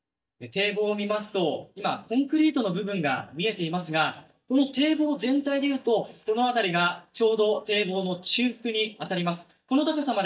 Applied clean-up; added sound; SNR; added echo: neural mask model DeepFilterNet 3.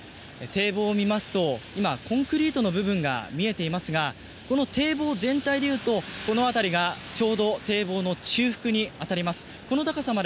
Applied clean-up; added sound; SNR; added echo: none; none; none; none.